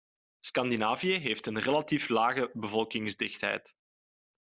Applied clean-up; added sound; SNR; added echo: none; none; none; none.